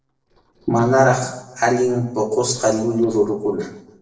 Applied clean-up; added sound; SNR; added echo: neural separator model SepFormer DNS4.